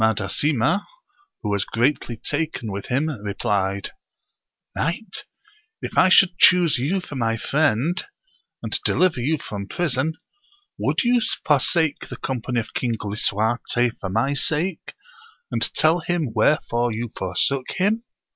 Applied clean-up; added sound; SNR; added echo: none; none; none; none.